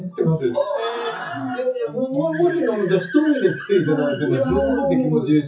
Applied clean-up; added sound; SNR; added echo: classical method WPE with log-MMSE.